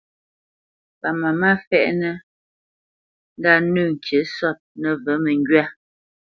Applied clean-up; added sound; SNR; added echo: none; none; none; none.